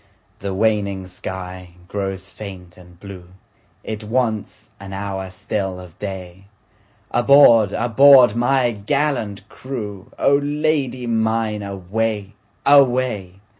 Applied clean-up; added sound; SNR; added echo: none; none; none; none.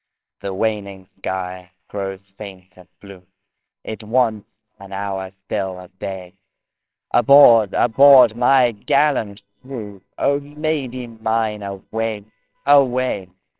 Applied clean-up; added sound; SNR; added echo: neural separator model SepFormer WHAMR!.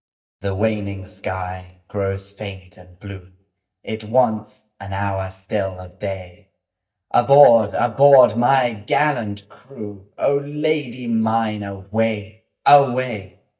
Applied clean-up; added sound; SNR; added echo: neural mask model DeepFilterNet 3.